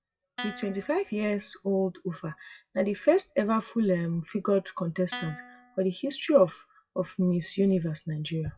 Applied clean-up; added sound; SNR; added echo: classical method WPE with log-MMSE.